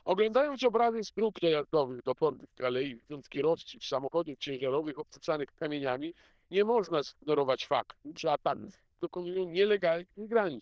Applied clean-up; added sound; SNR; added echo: neural diffusion model UNIVERSE++.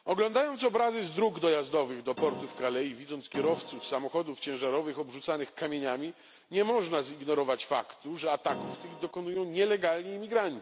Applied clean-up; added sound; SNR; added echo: none; Keyboard (musical); 10 dB; none.